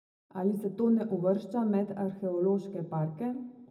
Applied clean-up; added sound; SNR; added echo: none; none; none; reverberation time 0.4 s.